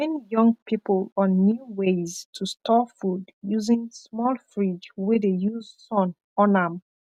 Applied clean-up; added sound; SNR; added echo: none; none; none; none.